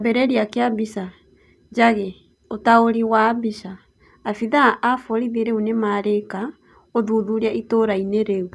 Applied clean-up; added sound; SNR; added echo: none; none; none; none.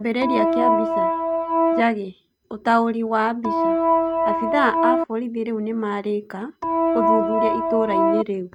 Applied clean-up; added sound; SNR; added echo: neural mask model RNNoise.